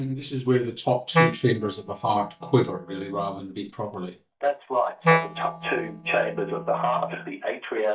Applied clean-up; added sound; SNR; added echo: neural mask model DeepFilterNet 3.